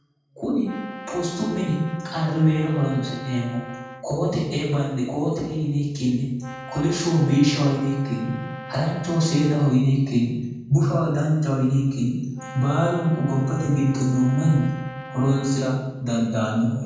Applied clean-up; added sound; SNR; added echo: none; Brass instrument; 16 dB; reverberation time 1.2 s.